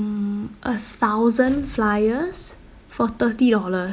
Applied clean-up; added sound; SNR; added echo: none; Explosion; 20 dB; none.